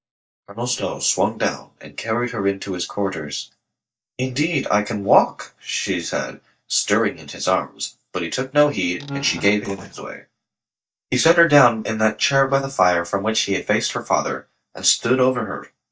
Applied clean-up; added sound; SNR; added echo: neural mask model DeepFilterNet 3.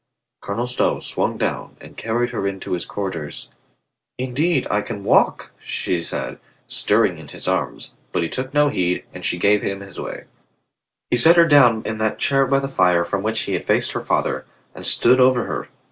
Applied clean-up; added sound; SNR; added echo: none; none; none; none.